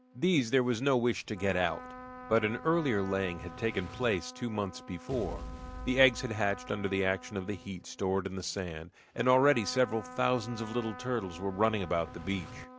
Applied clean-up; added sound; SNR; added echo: none; Trumpet + Explosion; 15 dB; none.